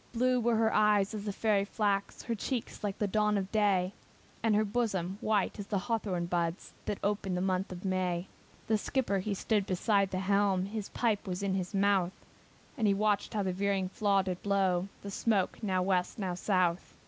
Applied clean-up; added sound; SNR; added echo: none; none; none; none.